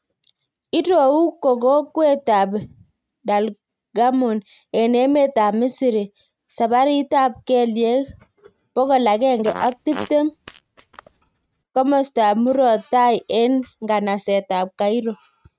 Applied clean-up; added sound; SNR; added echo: neural mask model RNNoise.